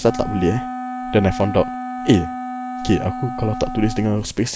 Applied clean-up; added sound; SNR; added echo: none; Wind instrument, woodwind instrument; 8 dB; none.